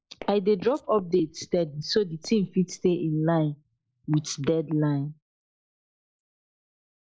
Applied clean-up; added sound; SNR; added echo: neural mask model Resemble Enhance denoiser.